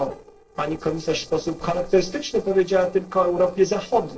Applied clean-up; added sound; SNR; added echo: neural separator model SepFormer DNS4.